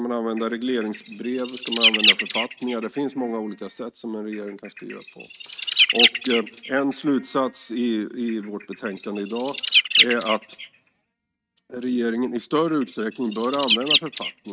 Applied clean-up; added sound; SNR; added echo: neural mask model RNNoise.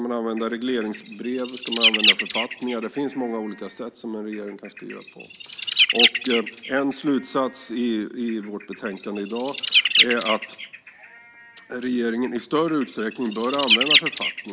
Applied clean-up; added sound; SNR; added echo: none; Bird; -1 dB; none.